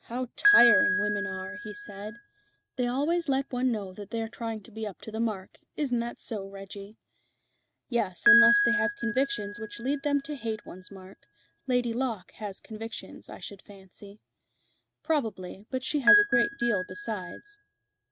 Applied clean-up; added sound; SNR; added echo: neural mask model RNNoise.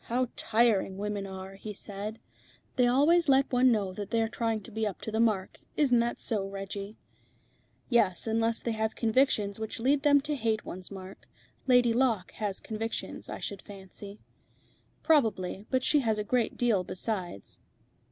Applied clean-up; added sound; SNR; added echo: none; none; none; none.